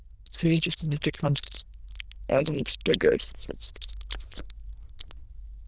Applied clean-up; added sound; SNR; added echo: neural diffusion model UNIVERSE++.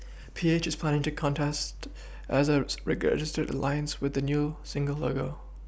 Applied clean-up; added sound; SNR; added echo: none; none; none; none.